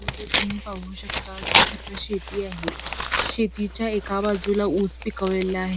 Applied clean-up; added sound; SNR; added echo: none; Tearing; 1 dB; none.